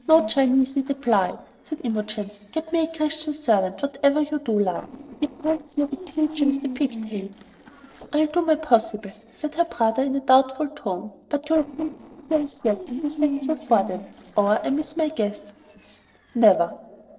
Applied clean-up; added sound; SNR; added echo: neural separator model SepFormer DNS4.